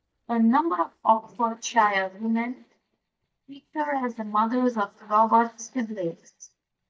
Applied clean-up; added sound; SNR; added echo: neural mask model DeepFilterNet 3.